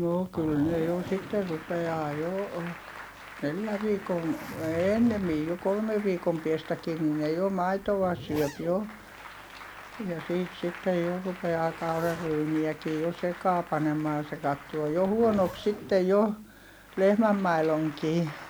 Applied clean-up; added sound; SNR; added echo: none; Applause + Zipper (clothing); 15 dB; none.